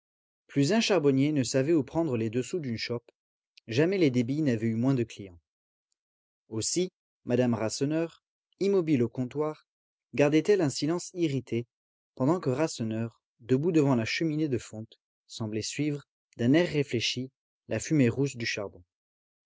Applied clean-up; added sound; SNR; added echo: none; none; none; none.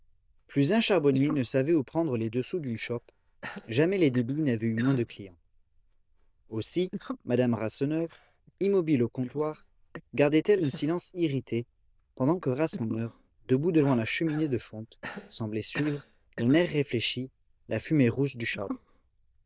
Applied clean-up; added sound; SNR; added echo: neural diffusion model UNIVERSE++.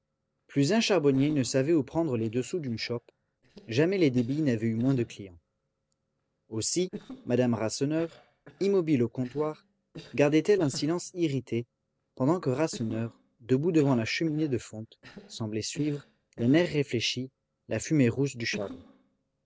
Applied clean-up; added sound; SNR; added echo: neural separator model SepFormer DNS4.